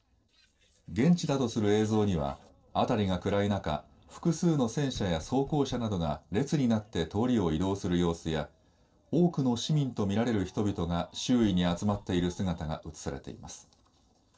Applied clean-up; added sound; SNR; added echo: neural separator model SepFormer DNS4.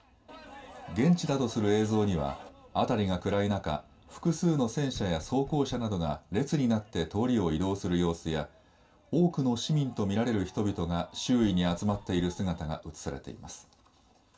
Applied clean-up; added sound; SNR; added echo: none; Knock; 19 dB; reverberation time 0.2 s.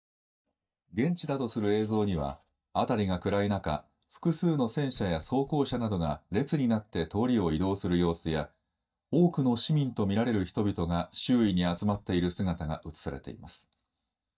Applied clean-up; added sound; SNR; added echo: neural mask model DeepFilterNet 3.